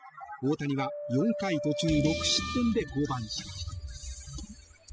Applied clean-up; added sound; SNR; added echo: classical method spectral subtraction.